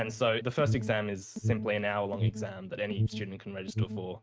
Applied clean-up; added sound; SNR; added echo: neural mask model RNNoise.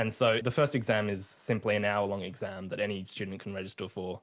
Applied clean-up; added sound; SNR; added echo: none; none; none; none.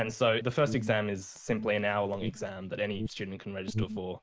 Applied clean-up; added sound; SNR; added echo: neural mask model Resemble Enhance denoiser.